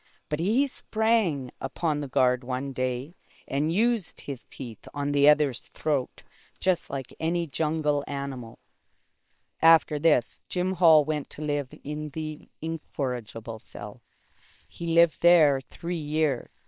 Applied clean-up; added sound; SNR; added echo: neural separator model SepFormer WHAM!.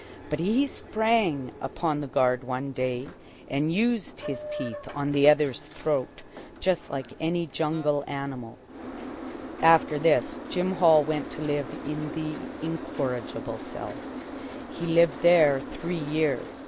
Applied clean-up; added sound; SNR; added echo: none; Boat, Water vehicle; 12 dB; none.